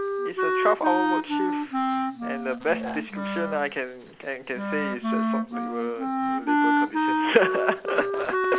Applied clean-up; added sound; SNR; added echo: none; Wind instrument, woodwind instrument; -2 dB; none.